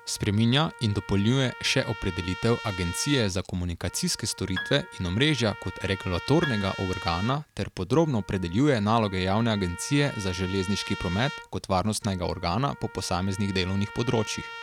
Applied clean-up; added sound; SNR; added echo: none; Piano + Trumpet; 14 dB; none.